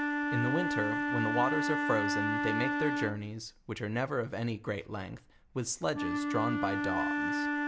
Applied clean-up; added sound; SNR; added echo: none; Wind instrument, woodwind instrument; -1 dB; none.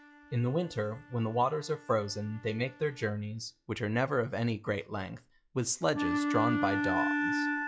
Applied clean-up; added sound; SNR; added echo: classical method log-MMSE.